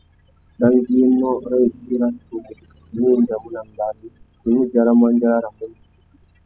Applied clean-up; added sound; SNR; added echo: classical method spectral subtraction.